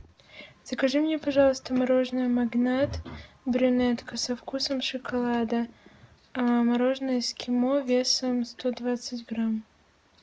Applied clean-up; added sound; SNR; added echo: none; none; none; none.